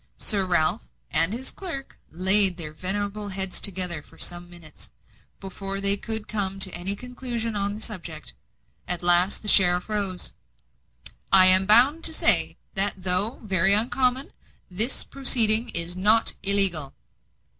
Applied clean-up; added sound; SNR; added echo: none; none; none; none.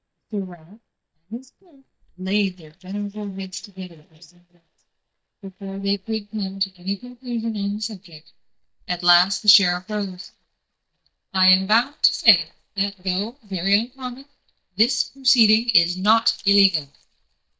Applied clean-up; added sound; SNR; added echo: neural mask model DeepFilterNet 3.